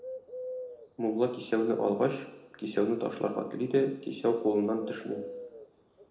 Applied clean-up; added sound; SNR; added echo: none; Bird; 15 dB; reverberation time 0.7 s.